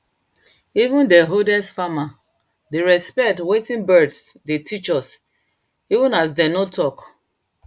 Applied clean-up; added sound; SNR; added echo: none; none; none; none.